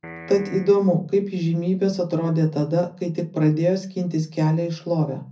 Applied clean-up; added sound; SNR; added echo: none; Piano; 17 dB; reverberation time 0.4 s.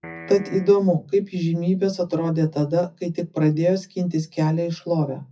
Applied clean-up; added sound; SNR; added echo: classical method WPE with log-MMSE.